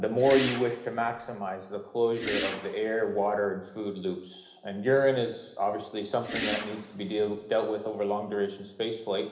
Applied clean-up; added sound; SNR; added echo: none; Whoosh, swoosh, swish; 5 dB; reverberation time 1.0 s.